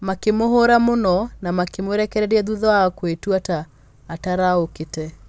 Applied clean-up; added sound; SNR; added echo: none; none; none; none.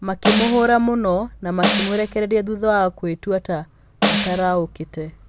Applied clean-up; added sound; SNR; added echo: none; Snare drum; 3 dB; none.